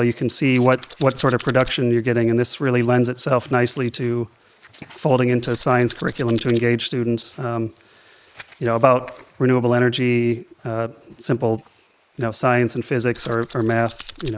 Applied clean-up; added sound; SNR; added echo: neural mask model Resemble Enhance denoiser.